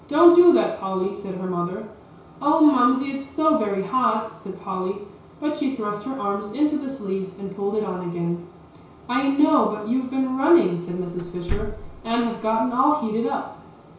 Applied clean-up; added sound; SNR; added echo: none; Slam; 9 dB; reverberation time 0.6 s.